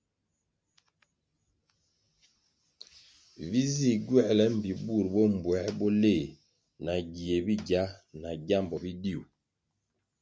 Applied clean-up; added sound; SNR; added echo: none; none; none; none.